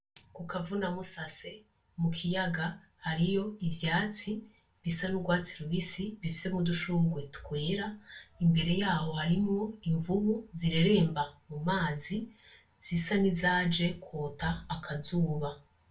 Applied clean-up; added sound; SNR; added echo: none; none; none; reverberation time 0.2 s.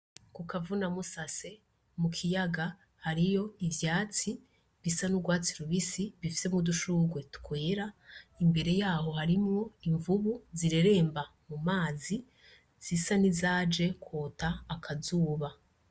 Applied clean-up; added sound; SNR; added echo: none; none; none; none.